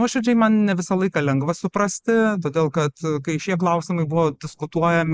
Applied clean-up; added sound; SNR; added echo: neural mask model Resemble Enhance denoiser.